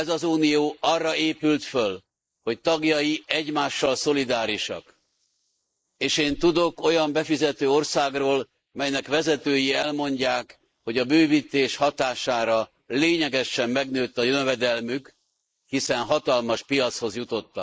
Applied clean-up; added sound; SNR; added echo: neural mask model Resemble Enhance denoiser.